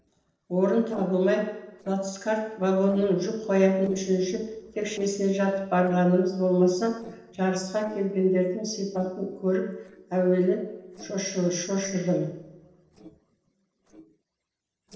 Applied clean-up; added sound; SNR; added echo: neural separator model SepFormer DNS4.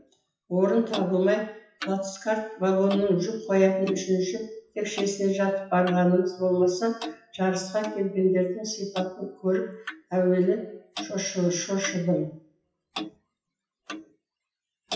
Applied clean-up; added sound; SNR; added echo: classical method WPE with log-MMSE.